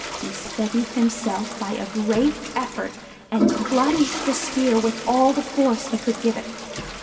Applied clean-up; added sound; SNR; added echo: none; Toilet flush; 8 dB; reverberation time 1.8 s.